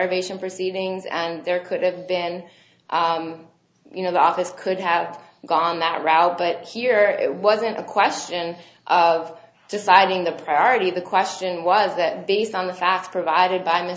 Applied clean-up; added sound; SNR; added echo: none; none; none; none.